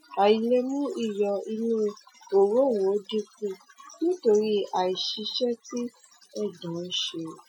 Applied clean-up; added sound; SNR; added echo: classical method Wiener filter.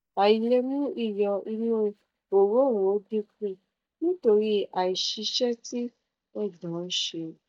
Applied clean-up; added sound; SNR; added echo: neural mask model DeepFilterNet 3.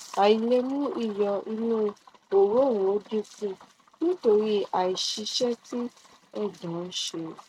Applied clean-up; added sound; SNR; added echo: neural mask model RNNoise.